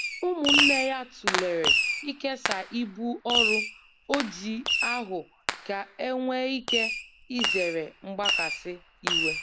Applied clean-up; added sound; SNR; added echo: none; Fireworks; -3 dB; none.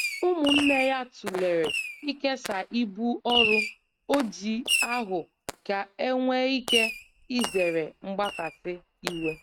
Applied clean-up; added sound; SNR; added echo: neural mask model RNNoise.